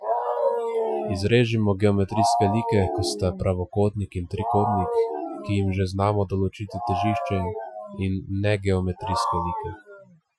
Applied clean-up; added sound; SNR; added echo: classical method Wiener filter.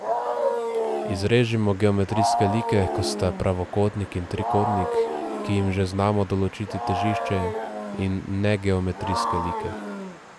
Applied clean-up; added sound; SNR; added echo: none; Wild animals; 3 dB; none.